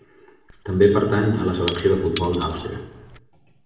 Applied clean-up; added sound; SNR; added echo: none; Shatter / Crushing; 16 dB; reverberation time 0.9 s.